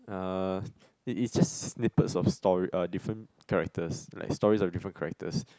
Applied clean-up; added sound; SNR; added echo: none; none; none; none.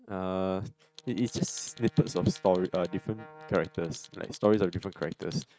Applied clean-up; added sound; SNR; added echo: neural mask model RNNoise.